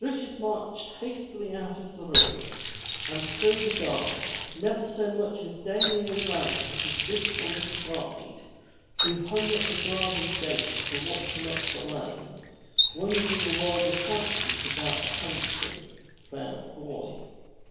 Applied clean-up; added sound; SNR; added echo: none; Water tap, faucet; -4 dB; reverberation time 1.2 s.